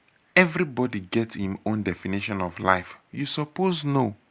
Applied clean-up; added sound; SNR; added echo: none; none; none; none.